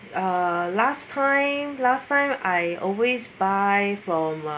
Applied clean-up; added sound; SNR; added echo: none; none; none; none.